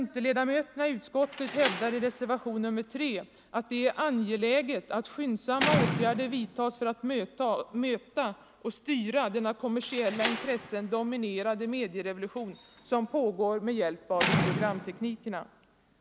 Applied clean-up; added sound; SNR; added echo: none; Slam; 7 dB; none.